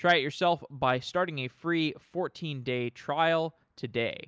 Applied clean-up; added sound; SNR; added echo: none; none; none; none.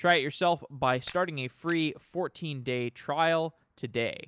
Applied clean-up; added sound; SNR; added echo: none; Camera; 16 dB; none.